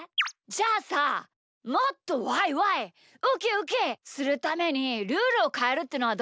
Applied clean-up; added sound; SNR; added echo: none; none; none; none.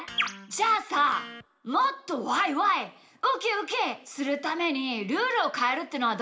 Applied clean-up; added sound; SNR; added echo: none; Electric guitar; 18 dB; reverberation time 0.5 s.